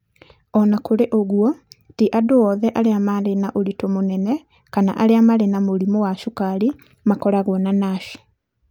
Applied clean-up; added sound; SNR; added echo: none; none; none; none.